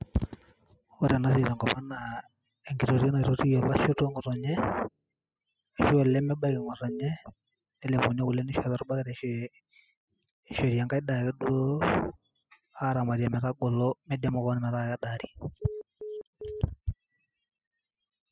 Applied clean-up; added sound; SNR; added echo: classical method spectral subtraction.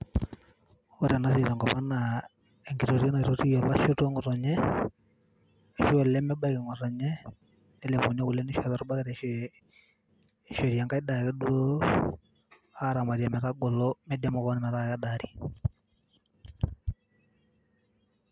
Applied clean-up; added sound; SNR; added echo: none; none; none; none.